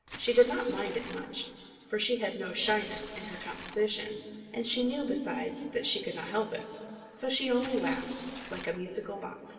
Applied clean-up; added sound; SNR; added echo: none; Tearing; 13 dB; reverberation time 2.7 s.